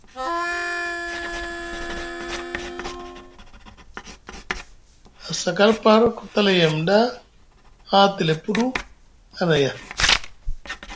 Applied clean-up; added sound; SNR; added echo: none; Writing + Harmonica; 7 dB; none.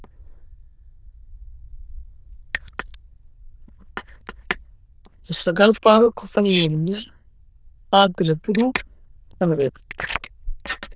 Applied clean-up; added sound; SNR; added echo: neural diffusion model UNIVERSE++.